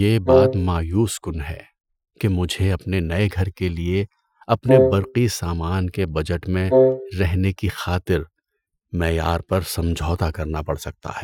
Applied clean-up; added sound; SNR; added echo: classical method Wiener filter.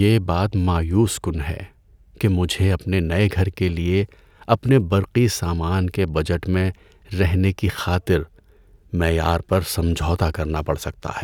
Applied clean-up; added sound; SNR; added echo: none; none; none; none.